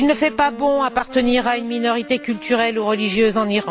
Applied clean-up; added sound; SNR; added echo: none; Wind instrument, woodwind instrument; 17 dB; none.